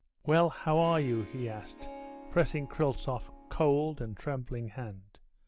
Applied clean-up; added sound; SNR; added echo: none; Harp; 18 dB; none.